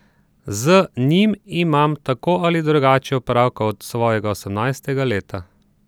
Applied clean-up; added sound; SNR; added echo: none; none; none; none.